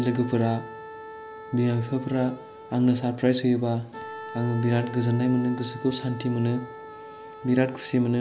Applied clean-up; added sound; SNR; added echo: none; Wind instrument, woodwind instrument; 15 dB; none.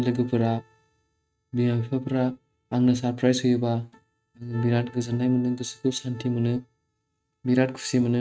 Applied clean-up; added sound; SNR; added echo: neural mask model RNNoise.